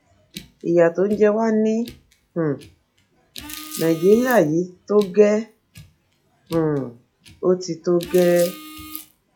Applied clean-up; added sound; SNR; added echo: classical method log-MMSE.